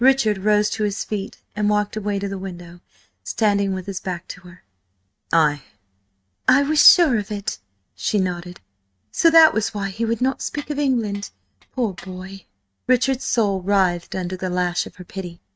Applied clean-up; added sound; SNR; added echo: neural mask model RNNoise.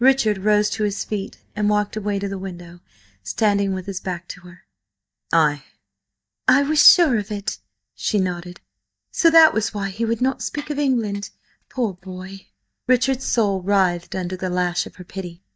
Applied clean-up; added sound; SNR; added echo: neural mask model DeepFilterNet 3.